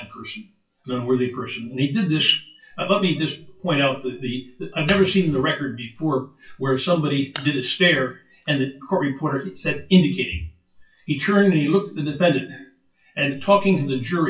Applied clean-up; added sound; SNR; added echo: classical method WPE with log-MMSE.